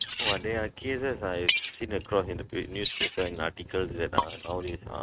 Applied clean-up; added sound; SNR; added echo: neural mask model RNNoise.